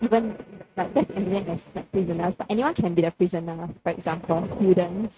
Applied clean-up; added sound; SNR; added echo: neural mask model RNNoise.